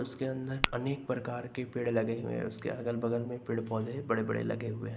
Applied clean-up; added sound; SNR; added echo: none; Tap / Glass; 6 dB; none.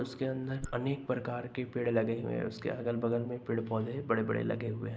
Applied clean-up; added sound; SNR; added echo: neural mask model Resemble Enhance denoiser.